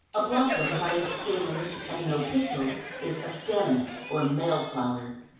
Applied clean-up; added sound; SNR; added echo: none; Crowd; 8 dB; reverberation time 0.7 s.